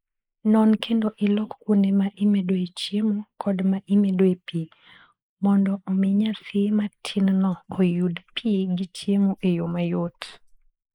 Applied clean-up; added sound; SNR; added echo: neural mask model Resemble Enhance denoiser.